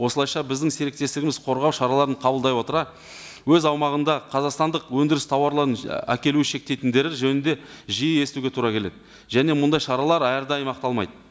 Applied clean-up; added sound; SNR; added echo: none; none; none; none.